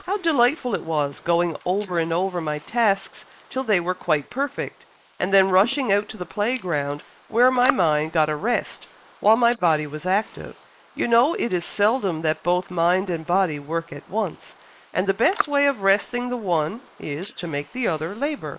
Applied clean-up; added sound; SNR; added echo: neural mask model Resemble Enhance denoiser.